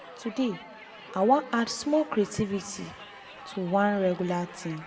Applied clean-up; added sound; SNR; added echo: none; Crowd; 17 dB; reverberation time 0.7 s.